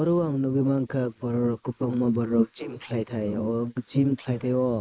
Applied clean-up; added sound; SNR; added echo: neural mask model Resemble Enhance denoiser.